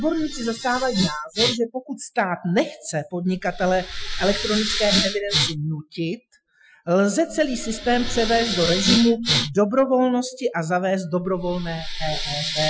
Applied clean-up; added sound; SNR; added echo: classical method Wiener filter.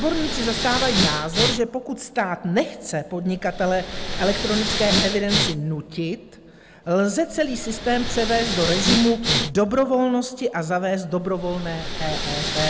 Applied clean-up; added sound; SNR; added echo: none; Respiratory sounds; 3 dB; none.